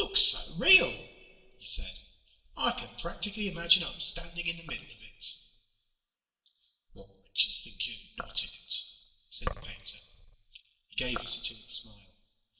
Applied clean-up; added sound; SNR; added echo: none; none; none; reverberation time 1.9 s.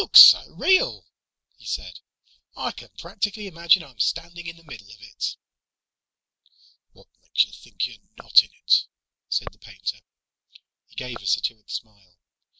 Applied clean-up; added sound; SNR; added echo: none; none; none; none.